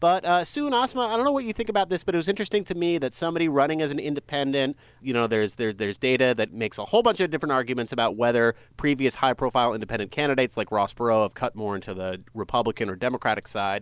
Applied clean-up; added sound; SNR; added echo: none; none; none; none.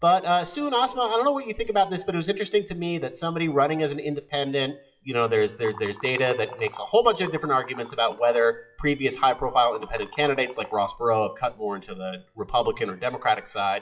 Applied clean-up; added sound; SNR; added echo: classical method WPE with log-MMSE.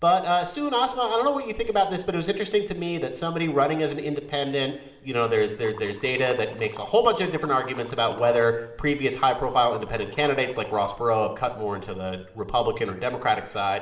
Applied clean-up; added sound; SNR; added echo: neural separator model SepFormer DNS4.